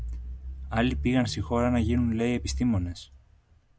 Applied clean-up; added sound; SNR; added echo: none; none; none; none.